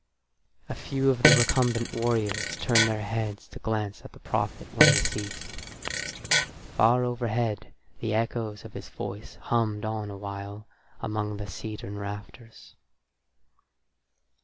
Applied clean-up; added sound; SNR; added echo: none; Fart; -2 dB; none.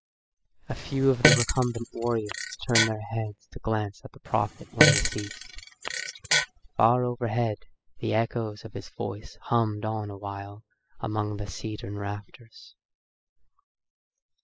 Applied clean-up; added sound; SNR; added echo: classical method spectral subtraction.